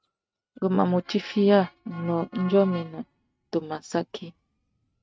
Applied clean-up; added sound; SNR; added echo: neural mask model RNNoise.